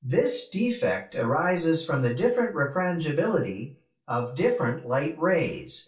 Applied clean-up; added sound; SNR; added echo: none; none; none; reverberation time 0.2 s.